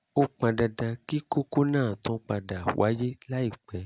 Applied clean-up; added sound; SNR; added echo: none; none; none; none.